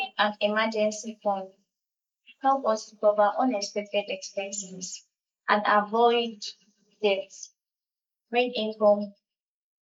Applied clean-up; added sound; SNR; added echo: neural mask model Resemble Enhance denoiser.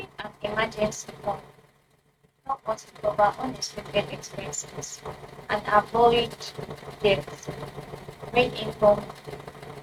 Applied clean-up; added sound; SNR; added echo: neural mask model RNNoise.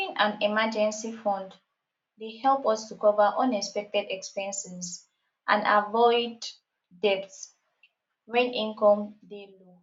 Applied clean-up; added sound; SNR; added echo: none; none; none; none.